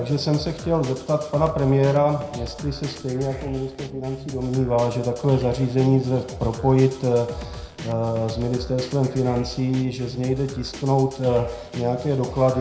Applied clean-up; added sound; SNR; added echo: none; Drum kit; 14 dB; reverberation time 0.4 s.